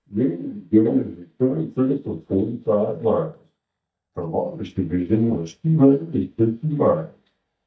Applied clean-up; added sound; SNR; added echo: neural mask model DeepFilterNet 3.